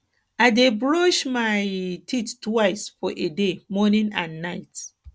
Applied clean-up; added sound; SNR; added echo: none; none; none; none.